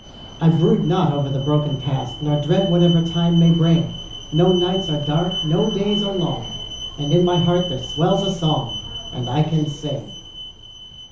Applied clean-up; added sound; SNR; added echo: none; Alarm; 12 dB; reverberation time 0.7 s.